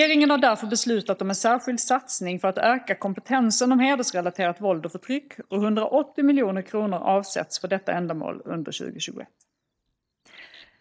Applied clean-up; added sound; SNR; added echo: neural mask model DeepFilterNet 3.